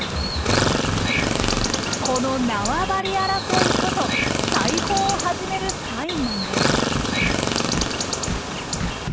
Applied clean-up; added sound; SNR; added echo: none; Chirp, tweet; -2 dB; none.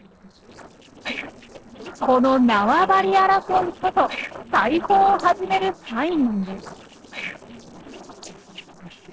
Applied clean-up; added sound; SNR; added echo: neural separator model SepFormer DNS4.